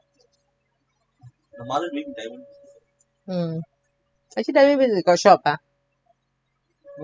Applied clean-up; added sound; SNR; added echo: classical method spectral subtraction.